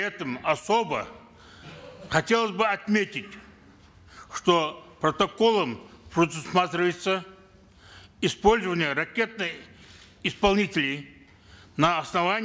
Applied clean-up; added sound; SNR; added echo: none; none; none; none.